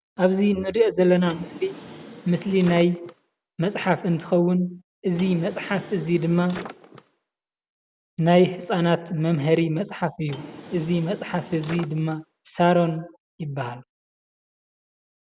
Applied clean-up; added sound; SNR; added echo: none; Drawer open or close; 17 dB; none.